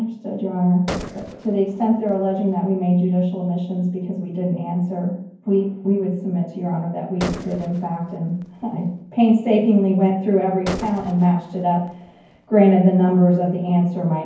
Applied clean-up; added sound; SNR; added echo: none; Gunshot, gunfire; 15 dB; reverberation time 0.9 s.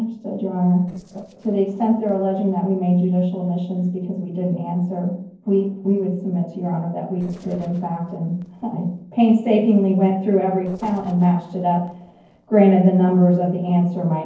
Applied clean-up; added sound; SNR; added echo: neural separator model SepFormer DNS4.